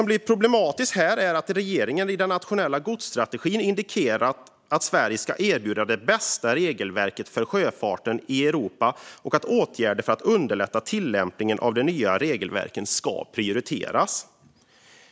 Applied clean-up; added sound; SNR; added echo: none; none; none; none.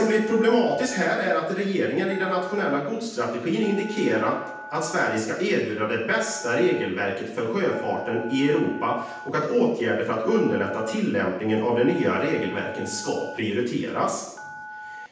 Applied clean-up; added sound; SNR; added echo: none; Telephone; 16 dB; reverberation time 0.9 s.